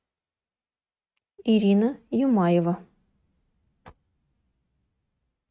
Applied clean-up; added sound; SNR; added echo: neural mask model RNNoise.